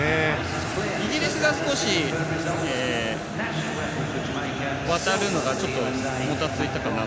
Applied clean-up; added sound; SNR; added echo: none; none; none; none.